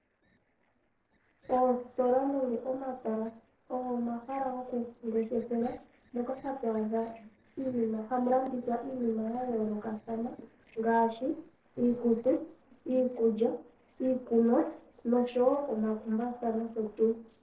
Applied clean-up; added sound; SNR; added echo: neural separator model SepFormer DNS4.